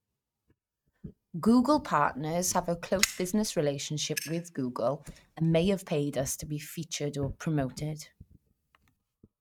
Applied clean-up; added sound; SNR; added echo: neural mask model RNNoise.